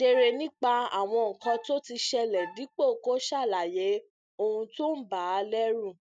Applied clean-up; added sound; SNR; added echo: none; Wind instrument, woodwind instrument; 16 dB; none.